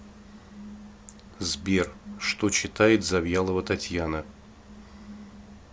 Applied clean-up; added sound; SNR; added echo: none; none; none; none.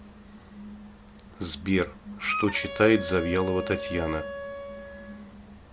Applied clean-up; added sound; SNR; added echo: none; Wind instrument, woodwind instrument; 7 dB; none.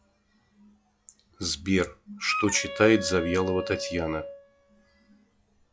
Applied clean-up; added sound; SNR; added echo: classical method log-MMSE.